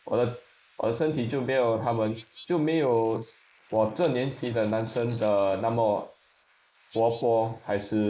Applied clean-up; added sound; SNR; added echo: neural mask model Resemble Enhance denoiser.